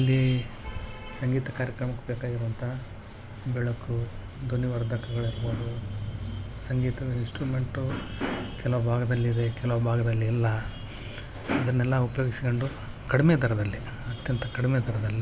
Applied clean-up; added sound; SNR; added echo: none; none; none; none.